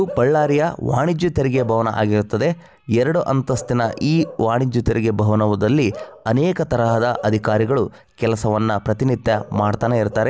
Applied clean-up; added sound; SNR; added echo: none; Bark / Livestock, farm animals, working animals; 18 dB; none.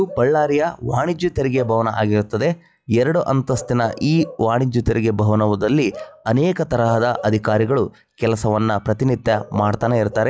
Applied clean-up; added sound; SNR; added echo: classical method log-MMSE.